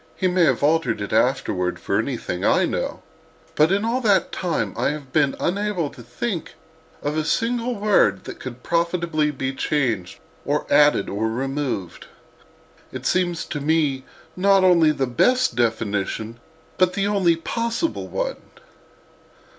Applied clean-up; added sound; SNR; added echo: none; none; none; none.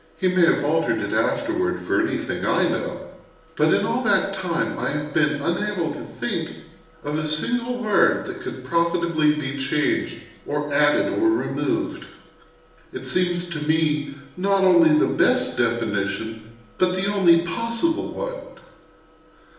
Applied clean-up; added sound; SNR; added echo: none; none; none; reverberation time 0.9 s.